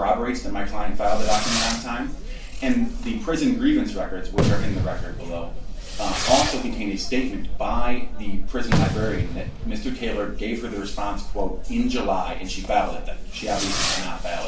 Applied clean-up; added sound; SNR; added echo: none; Fireworks; 9 dB; reverberation time 0.3 s.